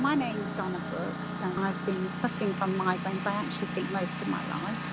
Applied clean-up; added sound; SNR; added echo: none; Engine; 3 dB; none.